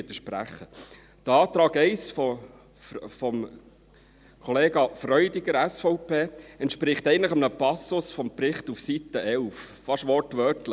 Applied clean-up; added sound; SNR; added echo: none; none; none; none.